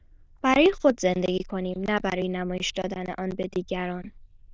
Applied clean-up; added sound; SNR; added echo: neural diffusion model UNIVERSE++.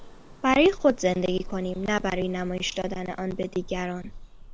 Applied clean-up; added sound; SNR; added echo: none; Bird vocalization, bird call, bird song; 13 dB; none.